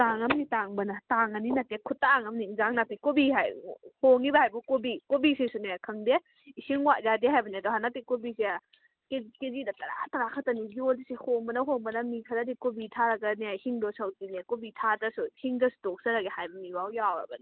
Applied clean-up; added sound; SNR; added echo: none; none; none; none.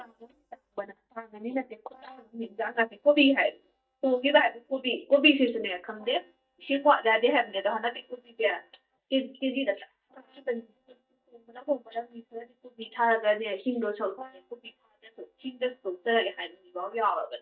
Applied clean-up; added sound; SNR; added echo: neural mask model DeepFilterNet 3.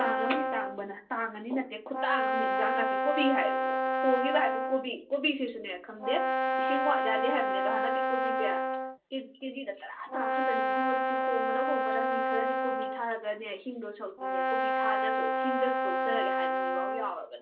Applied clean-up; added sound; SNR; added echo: none; Brass instrument; -3 dB; reverberation time 0.3 s.